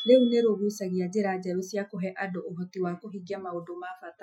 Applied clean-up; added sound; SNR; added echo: classical method Wiener filter.